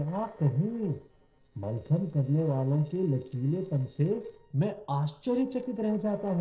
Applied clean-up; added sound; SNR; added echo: neural separator model SepFormer DNS4.